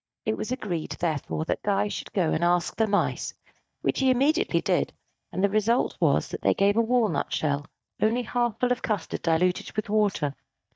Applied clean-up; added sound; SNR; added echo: neural mask model DeepFilterNet 3.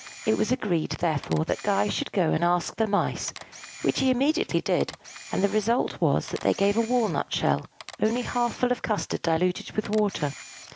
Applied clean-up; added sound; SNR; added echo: none; Camera; 20 dB; none.